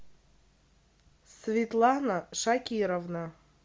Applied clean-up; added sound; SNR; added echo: none; none; none; none.